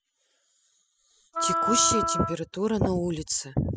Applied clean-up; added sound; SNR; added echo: classical method spectral subtraction.